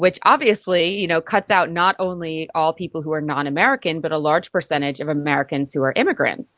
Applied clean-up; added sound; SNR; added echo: none; none; none; none.